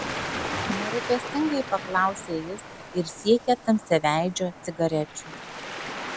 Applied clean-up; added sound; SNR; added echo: none; Waves, surf; 8 dB; none.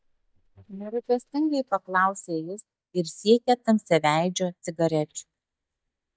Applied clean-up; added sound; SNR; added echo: neural mask model DeepFilterNet 3.